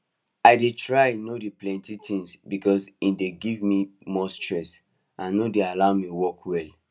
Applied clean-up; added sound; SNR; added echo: none; none; none; none.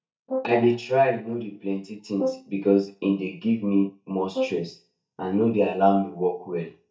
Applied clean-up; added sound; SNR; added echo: neural mask model DeepFilterNet 3.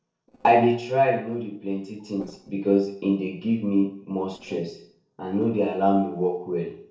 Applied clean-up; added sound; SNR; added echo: neural separator model SepFormer DNS4.